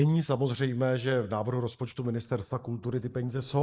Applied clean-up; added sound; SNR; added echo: neural mask model Resemble Enhance denoiser.